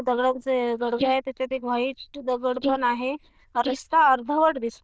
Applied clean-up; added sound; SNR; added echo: neural diffusion model UNIVERSE++.